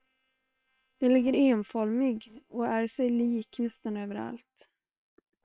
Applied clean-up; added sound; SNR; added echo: neural separator model SepFormer WHAM!.